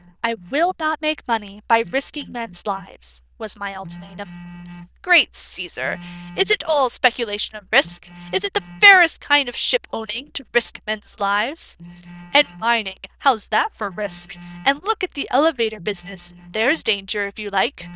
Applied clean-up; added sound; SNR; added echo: neural diffusion model UNIVERSE++.